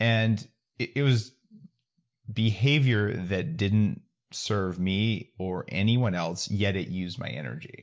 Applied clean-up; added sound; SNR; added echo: none; none; none; none.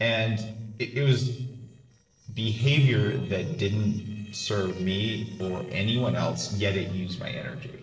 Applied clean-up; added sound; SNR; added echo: neural separator model SepFormer DNS4.